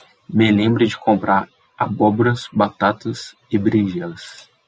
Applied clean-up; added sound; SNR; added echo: none; none; none; none.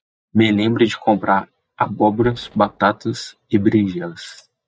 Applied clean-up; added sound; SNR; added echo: neural mask model DeepFilterNet 3.